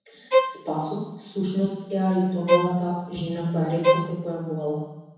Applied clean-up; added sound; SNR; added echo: none; Bowed string instrument; -1 dB; reverberation time 1.1 s.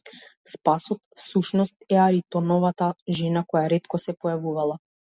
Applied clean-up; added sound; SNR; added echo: none; none; none; none.